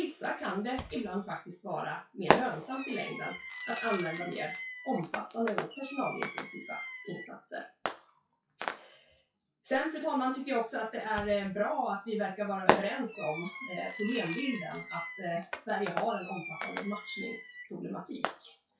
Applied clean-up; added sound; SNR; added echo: classical method WPE with log-MMSE.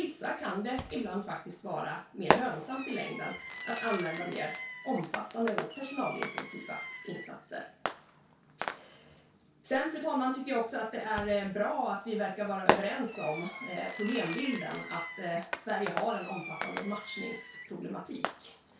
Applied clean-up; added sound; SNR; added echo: none; Fireworks; 3 dB; reverberation time 0.2 s.